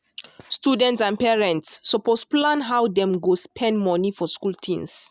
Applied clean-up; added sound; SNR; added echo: none; none; none; none.